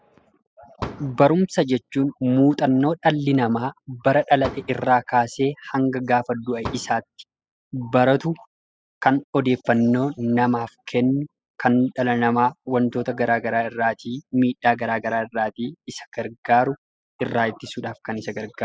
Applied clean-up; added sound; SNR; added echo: classical method spectral subtraction.